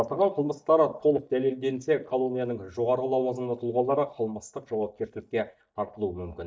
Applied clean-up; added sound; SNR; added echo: neural mask model DeepFilterNet 3.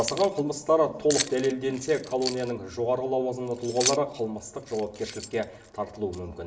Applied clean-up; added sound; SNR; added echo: none; Keys jangling; 10 dB; reverberation time 0.6 s.